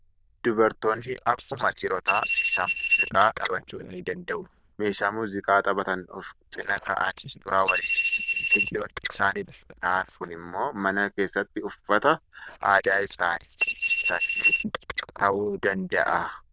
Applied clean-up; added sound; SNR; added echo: neural diffusion model UNIVERSE++.